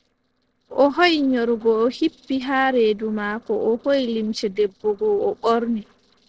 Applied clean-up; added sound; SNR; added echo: neural separator model SepFormer DNS4.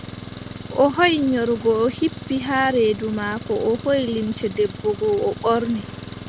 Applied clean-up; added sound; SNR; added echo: none; Engine; 12 dB; none.